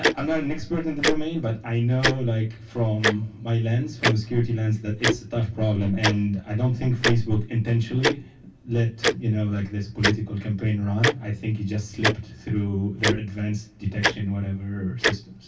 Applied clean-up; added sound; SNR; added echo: none; Tick-tock; 4 dB; reverberation time 0.2 s.